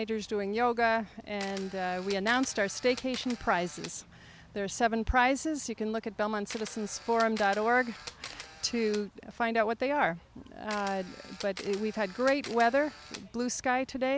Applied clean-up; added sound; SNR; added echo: none; Camera; 15 dB; none.